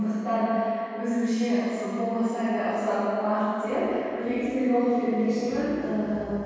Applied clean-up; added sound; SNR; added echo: none; none; none; reverberation time 2.2 s.